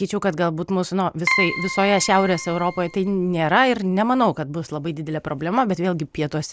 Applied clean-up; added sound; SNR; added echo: none; Keyboard (musical); 6 dB; none.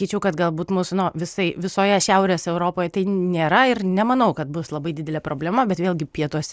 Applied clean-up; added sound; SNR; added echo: none; none; none; none.